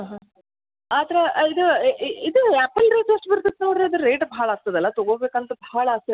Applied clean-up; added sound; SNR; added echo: none; none; none; none.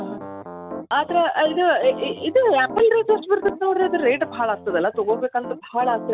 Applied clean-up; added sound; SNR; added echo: none; Piano; 13 dB; none.